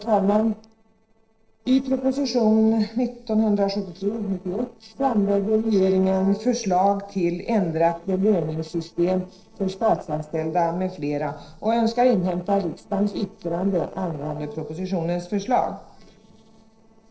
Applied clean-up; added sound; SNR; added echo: neural separator model SepFormer DNS4.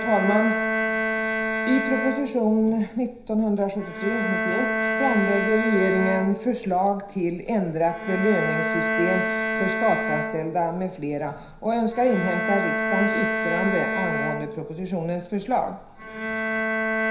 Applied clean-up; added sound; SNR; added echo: none; Bowed string instrument; 2 dB; reverberation time 0.5 s.